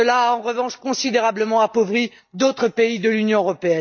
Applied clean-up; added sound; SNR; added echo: neural mask model DeepFilterNet 3.